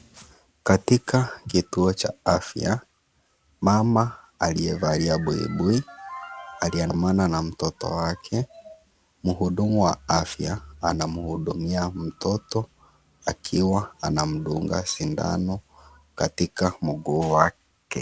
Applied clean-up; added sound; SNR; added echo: none; none; none; none.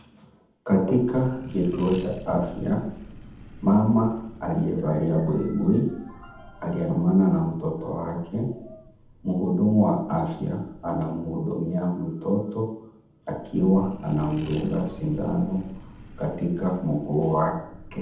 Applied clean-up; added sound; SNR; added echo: none; Accelerating, revving, vroom; 19 dB; reverberation time 0.8 s.